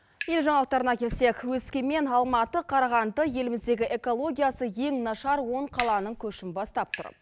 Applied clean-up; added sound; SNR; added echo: none; Fire; 15 dB; none.